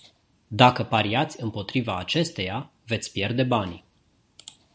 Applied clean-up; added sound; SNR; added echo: none; none; none; none.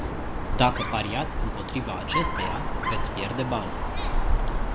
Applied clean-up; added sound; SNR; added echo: none; Dog; -4 dB; none.